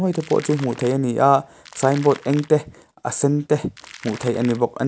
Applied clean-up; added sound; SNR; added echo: none; Crackle; 18 dB; none.